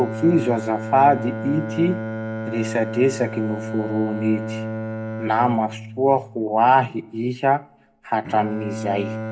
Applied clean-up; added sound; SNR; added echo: none; Bowed string instrument; 8 dB; reverberation time 0.3 s.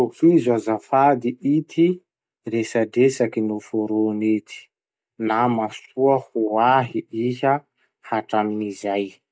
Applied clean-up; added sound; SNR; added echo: none; none; none; none.